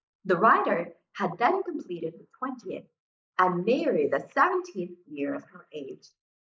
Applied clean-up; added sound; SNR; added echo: neural mask model Resemble Enhance denoiser.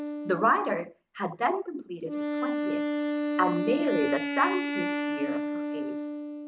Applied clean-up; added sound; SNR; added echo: none; Wind instrument, woodwind instrument; 1 dB; none.